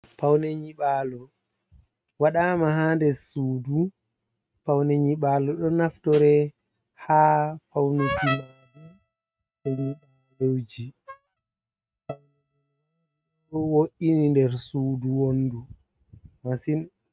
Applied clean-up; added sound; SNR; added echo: neural mask model RNNoise.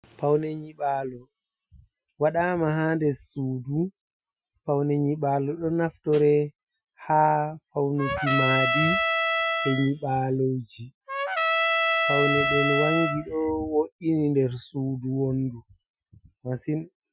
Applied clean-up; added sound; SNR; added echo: classical method Wiener filter.